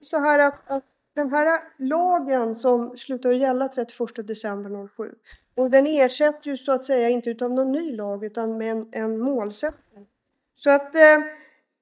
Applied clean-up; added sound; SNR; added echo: neural mask model DeepFilterNet 3.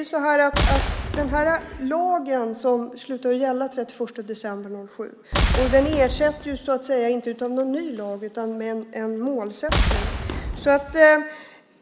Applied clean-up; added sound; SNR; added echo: none; Boom; 1 dB; none.